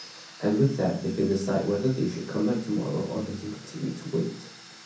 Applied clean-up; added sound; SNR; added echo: none; Domestic sounds, home sounds; 20 dB; reverberation time 0.6 s.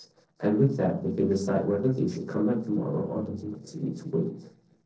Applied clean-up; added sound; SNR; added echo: neural separator model SepFormer DNS4.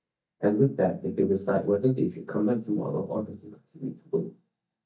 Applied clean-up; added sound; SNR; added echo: neural mask model DeepFilterNet 3.